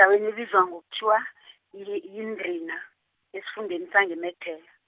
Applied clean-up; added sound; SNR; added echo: none; none; none; none.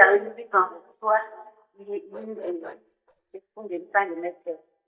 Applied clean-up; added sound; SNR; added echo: neural mask model DeepFilterNet 3.